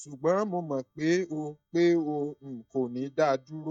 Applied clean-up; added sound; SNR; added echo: neural mask model DeepFilterNet 3.